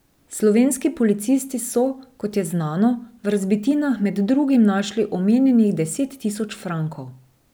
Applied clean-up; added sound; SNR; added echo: none; none; none; none.